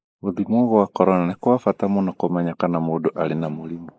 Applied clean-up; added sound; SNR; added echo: neural mask model Resemble Enhance denoiser.